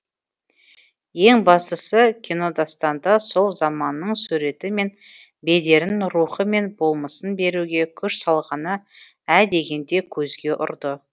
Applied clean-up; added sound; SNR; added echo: none; none; none; none.